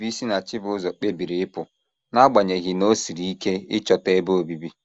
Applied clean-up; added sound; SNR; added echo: none; none; none; none.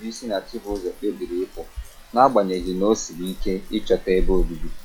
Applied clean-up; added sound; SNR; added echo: classical method log-MMSE.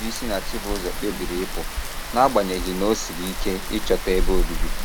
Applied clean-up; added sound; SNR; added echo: none; Rain; 0 dB; none.